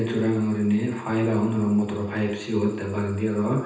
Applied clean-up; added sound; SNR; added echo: none; none; none; reverberation time 0.9 s.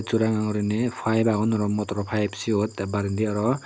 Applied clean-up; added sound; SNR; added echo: none; none; none; none.